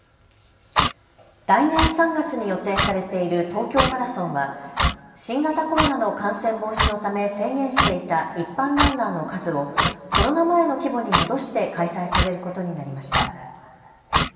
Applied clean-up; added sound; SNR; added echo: none; Clock; 2 dB; reverberation time 2.4 s.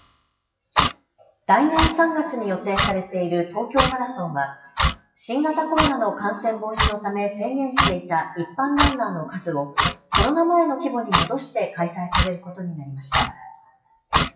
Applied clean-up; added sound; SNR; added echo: classical method WPE with log-MMSE.